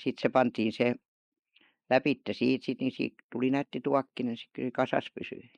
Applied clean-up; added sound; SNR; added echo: neural mask model Resemble Enhance denoiser.